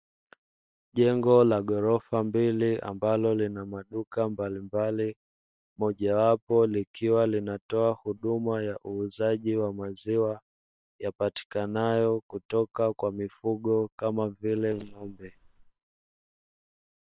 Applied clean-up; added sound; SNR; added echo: neural separator model SepFormer WHAM!.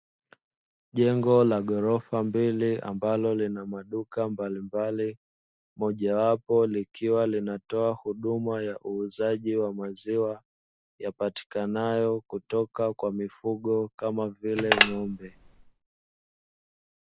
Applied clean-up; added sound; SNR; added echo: none; Telephone; 0 dB; none.